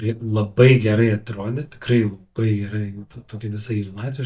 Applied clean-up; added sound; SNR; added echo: neural mask model DeepFilterNet 3.